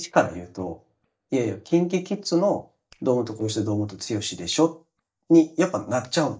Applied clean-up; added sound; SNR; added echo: neural mask model DeepFilterNet 3.